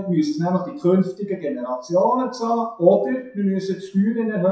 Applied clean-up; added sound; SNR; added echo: classical method WPE with log-MMSE.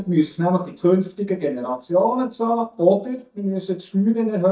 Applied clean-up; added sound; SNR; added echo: neural mask model DeepFilterNet 3.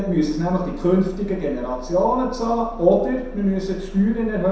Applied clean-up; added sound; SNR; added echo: none; Bus; 14 dB; reverberation time 0.7 s.